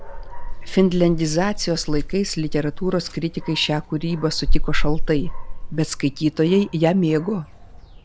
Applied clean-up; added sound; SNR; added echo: none; Dog; 2 dB; none.